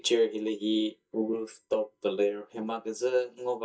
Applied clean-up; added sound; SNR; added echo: neural mask model DeepFilterNet 3.